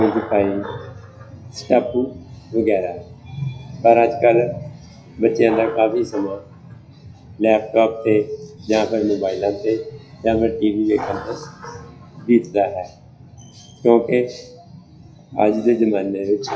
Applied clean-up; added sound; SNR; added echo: classical method WPE with log-MMSE.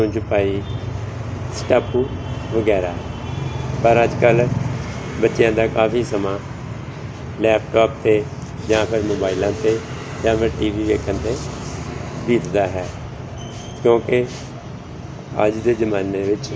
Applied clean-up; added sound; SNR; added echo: none; none; none; none.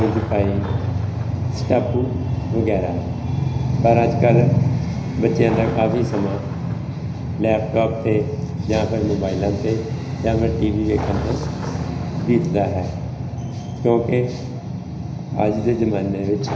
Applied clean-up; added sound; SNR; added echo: none; Thunder; 19 dB; reverberation time 0.9 s.